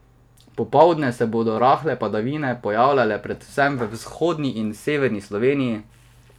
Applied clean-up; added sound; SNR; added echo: none; none; none; none.